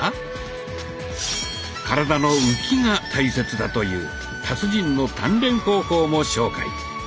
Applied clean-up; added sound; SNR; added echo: none; none; none; none.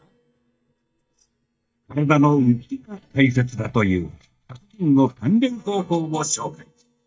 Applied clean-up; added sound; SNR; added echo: neural mask model DeepFilterNet 3.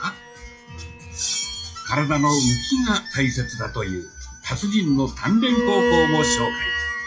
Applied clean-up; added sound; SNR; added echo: classical method WPE with log-MMSE.